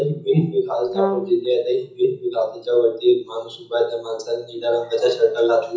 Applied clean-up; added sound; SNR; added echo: none; Brass instrument; 4 dB; reverberation time 0.6 s.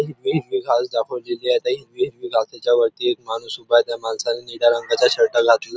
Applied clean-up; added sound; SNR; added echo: none; none; none; none.